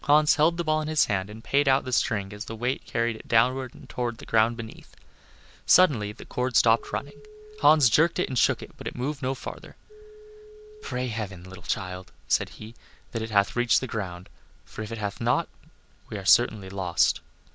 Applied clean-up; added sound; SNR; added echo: none; Telephone; 18 dB; none.